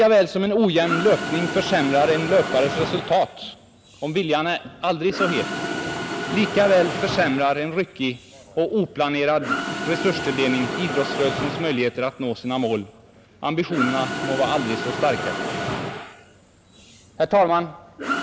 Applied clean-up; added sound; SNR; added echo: none; Mechanisms; 7 dB; none.